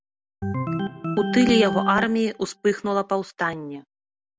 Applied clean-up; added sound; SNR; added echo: none; Organ; 4 dB; none.